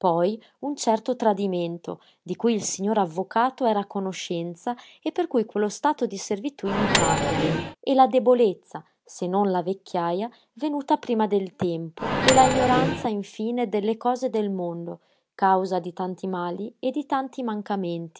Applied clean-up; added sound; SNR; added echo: none; Microwave oven; -1 dB; none.